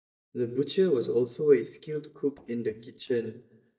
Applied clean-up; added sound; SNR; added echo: neural mask model DeepFilterNet 3.